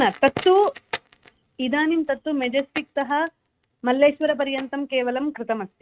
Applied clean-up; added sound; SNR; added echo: neural mask model RNNoise.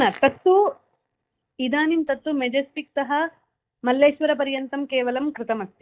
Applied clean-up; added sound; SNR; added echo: neural mask model DeepFilterNet 3.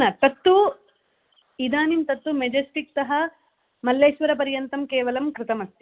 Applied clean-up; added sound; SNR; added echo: none; none; none; none.